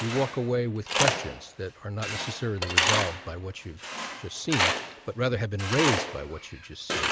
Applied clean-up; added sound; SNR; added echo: none; Tools; 0 dB; none.